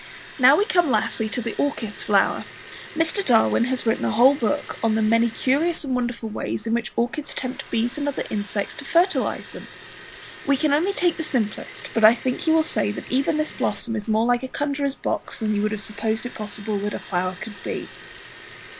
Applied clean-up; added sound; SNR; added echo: none; Liquid; 18 dB; none.